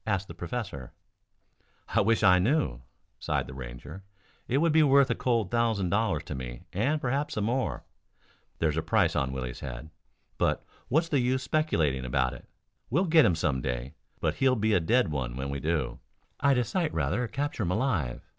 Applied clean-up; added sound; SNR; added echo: none; none; none; none.